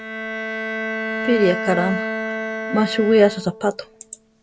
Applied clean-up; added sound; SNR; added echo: none; Bowed string instrument; 6 dB; none.